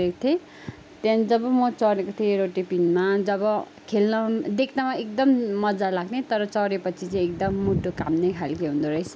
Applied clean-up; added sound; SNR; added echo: none; none; none; none.